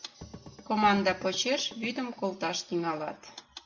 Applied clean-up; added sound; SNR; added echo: none; Drum / Drum kit; 18 dB; none.